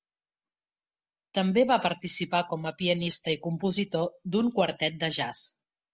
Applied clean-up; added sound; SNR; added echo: none; none; none; none.